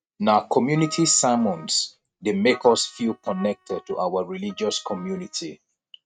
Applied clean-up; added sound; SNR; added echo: neural mask model RNNoise.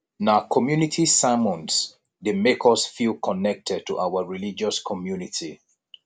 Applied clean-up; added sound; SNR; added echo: none; none; none; none.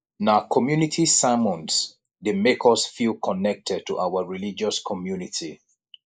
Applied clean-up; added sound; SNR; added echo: neural mask model Resemble Enhance denoiser.